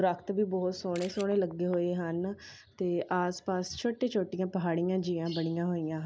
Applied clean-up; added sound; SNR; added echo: none; Camera; 16 dB; none.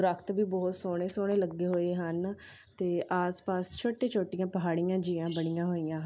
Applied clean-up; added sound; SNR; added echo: none; none; none; none.